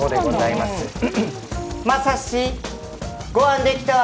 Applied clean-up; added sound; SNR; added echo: none; none; none; none.